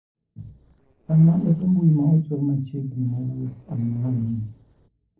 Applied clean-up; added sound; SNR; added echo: neural separator model SepFormer DNS4.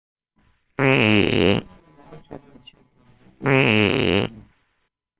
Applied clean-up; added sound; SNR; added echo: neural separator model SepFormer WHAMR!.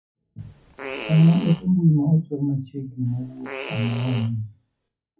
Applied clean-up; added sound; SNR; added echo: classical method WPE with log-MMSE.